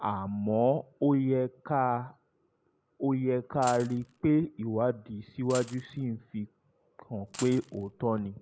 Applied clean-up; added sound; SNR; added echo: none; Coin (dropping); 16 dB; none.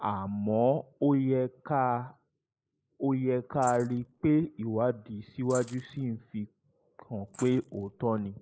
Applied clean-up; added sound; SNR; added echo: neural mask model Resemble Enhance denoiser.